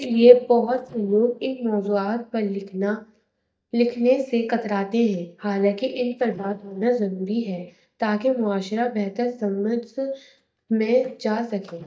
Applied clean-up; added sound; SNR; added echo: neural mask model DeepFilterNet 3.